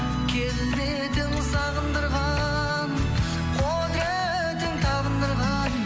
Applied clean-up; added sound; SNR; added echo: none; none; none; none.